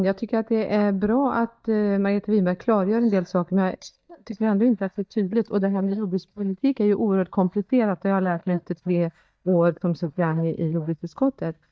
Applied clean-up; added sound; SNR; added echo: neural mask model DeepFilterNet 3.